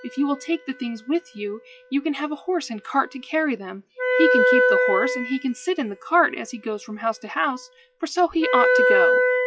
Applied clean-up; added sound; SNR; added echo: classical method log-MMSE.